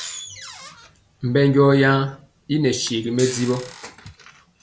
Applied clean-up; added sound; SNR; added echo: none; Microwave oven; 18 dB; none.